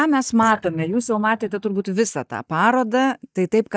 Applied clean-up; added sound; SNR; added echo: neural mask model DeepFilterNet 3.